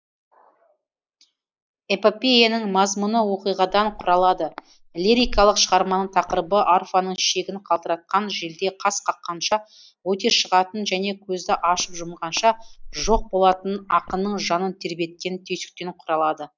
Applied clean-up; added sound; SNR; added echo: neural mask model Resemble Enhance denoiser.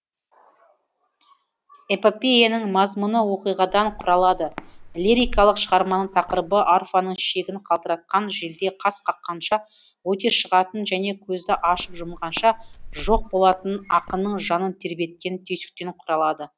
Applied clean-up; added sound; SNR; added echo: none; Walk, footsteps; 12 dB; none.